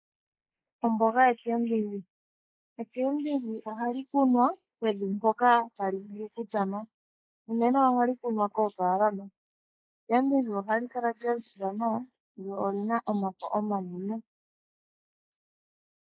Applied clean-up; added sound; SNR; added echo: neural mask model Resemble Enhance denoiser.